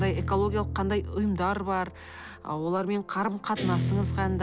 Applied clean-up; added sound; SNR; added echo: none; Guitar; 4 dB; none.